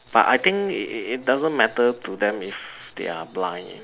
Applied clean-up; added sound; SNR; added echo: none; none; none; none.